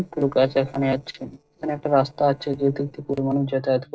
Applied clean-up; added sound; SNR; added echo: neural separator model SepFormer DNS4.